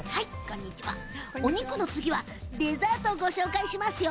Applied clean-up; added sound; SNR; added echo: none; none; none; none.